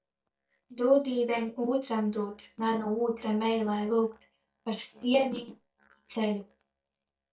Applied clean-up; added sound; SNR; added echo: neural mask model DeepFilterNet 3.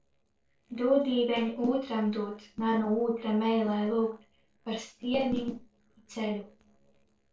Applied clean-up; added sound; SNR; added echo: neural separator model SepFormer DNS4.